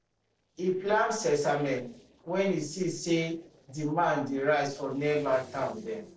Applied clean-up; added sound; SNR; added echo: neural separator model SepFormer DNS4.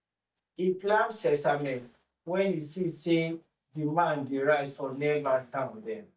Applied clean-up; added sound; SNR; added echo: neural mask model DeepFilterNet 3.